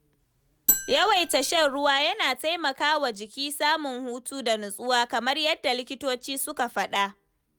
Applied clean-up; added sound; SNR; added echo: none; Marimba, xylophone; 3 dB; none.